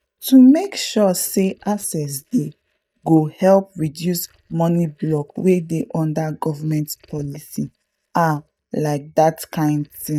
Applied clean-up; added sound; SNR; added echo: neural mask model DeepFilterNet 3.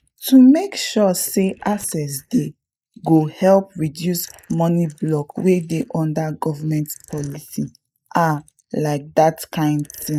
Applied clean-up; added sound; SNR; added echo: neural mask model Resemble Enhance denoiser.